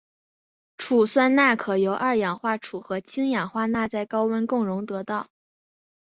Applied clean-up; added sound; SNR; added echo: none; none; none; none.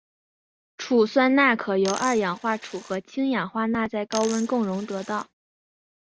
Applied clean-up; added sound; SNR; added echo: none; Coin (dropping); 14 dB; none.